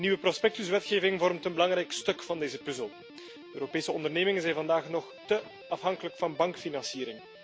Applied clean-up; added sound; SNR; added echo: none; Guitar; 18 dB; none.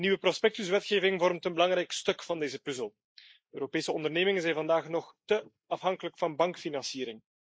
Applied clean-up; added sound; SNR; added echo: neural mask model Resemble Enhance denoiser.